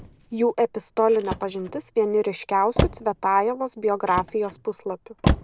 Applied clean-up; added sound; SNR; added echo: none; Motor vehicle (road); 6 dB; none.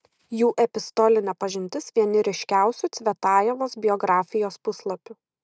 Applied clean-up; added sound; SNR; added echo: none; none; none; none.